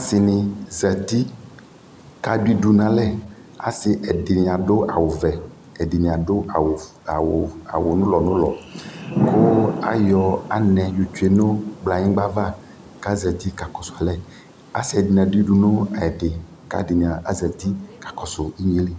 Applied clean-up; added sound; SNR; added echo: none; Thunder / Rain; 12 dB; none.